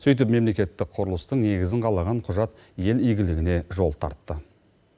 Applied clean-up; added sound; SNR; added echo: none; none; none; none.